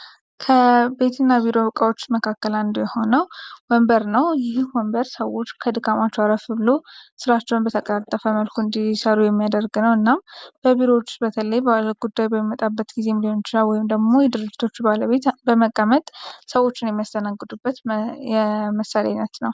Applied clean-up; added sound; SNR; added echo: none; none; none; none.